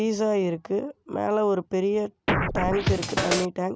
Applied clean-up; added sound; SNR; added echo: none; Scratching (performance technique); -1 dB; none.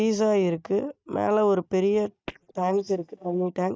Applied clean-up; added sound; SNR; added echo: neural mask model DeepFilterNet 3.